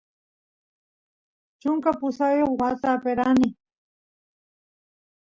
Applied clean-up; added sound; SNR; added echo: none; none; none; none.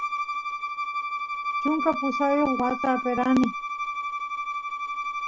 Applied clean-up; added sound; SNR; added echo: none; Bowed string instrument; 2 dB; none.